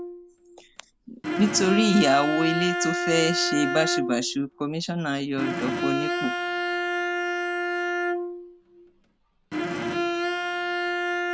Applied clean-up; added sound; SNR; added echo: none; Bowed string instrument; 1 dB; none.